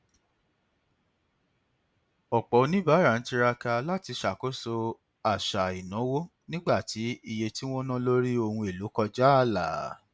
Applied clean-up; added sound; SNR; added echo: none; none; none; none.